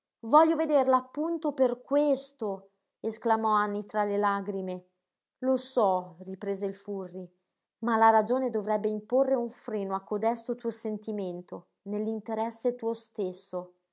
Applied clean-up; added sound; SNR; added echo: none; none; none; none.